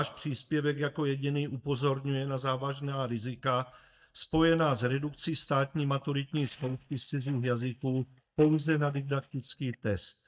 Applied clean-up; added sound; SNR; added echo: neural mask model DeepFilterNet 3.